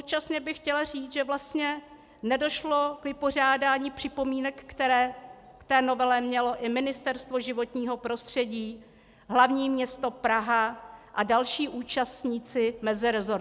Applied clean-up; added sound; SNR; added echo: none; none; none; none.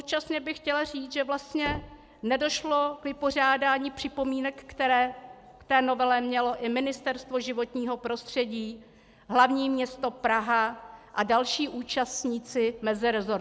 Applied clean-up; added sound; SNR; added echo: none; Knock; 18 dB; none.